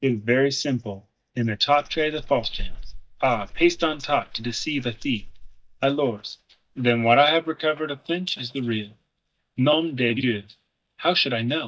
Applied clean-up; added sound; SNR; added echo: neural mask model DeepFilterNet 3.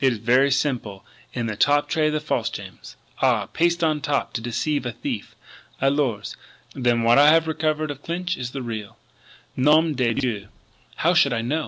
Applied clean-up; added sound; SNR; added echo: none; none; none; none.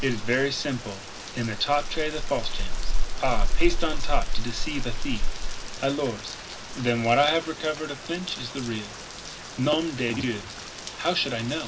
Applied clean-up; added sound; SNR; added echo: none; Rain; -2 dB; reverberation time 0.4 s.